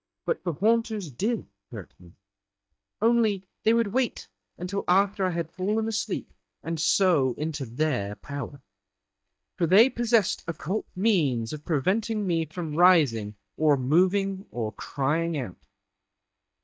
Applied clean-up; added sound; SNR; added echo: neural mask model DeepFilterNet 3.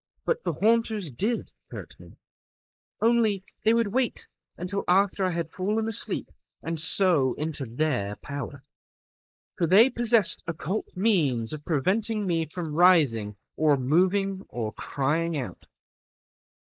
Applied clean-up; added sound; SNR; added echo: neural mask model Resemble Enhance denoiser.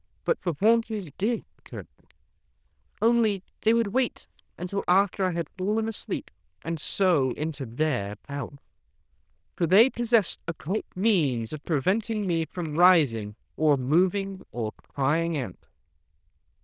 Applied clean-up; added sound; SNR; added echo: neural diffusion model UNIVERSE++.